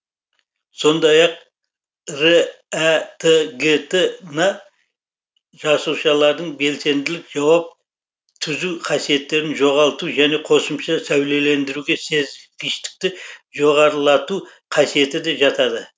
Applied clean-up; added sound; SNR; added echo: none; none; none; none.